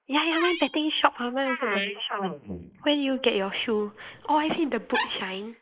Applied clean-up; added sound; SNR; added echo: neural mask model Resemble Enhance denoiser.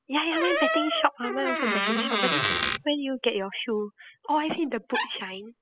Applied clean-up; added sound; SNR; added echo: classical method spectral subtraction.